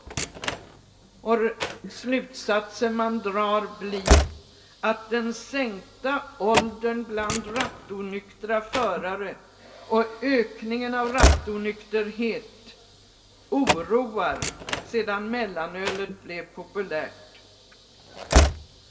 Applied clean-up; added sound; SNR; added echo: none; Slam / Train; 1 dB; reverberation time 0.7 s.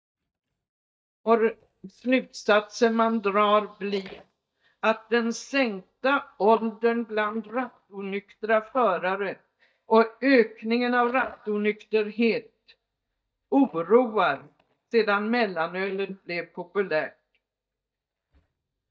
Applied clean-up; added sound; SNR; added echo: neural mask model DeepFilterNet 3.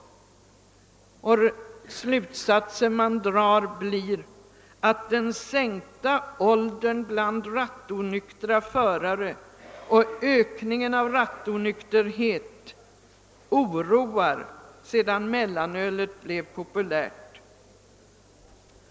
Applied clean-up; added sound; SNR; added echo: none; none; none; none.